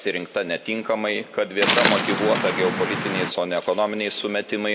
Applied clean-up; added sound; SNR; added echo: none; Waves, surf; 2 dB; none.